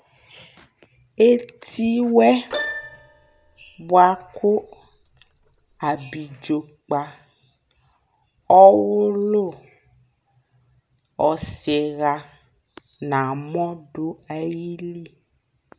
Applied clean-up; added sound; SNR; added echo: none; Keyboard (musical); 14 dB; none.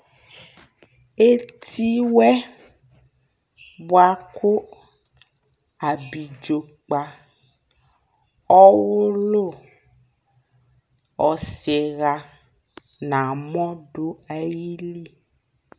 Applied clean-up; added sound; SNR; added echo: none; none; none; none.